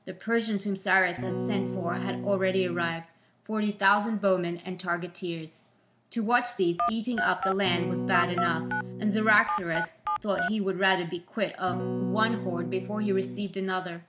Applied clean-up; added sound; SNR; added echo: none; Electric guitar / Strum + Telephone; 3 dB; none.